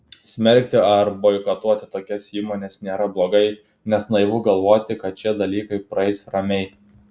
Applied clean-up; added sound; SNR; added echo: none; none; none; none.